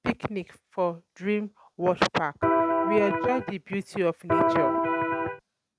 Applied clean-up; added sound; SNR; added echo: neural mask model RNNoise.